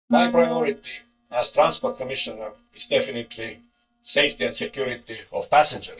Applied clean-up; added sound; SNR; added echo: neural mask model DeepFilterNet 3.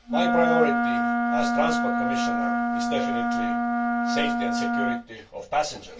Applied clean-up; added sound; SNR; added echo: none; Wind instrument, woodwind instrument; -5 dB; reverberation time 0.2 s.